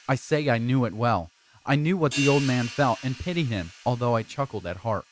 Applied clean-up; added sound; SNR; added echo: none; Hi-hat; 15 dB; none.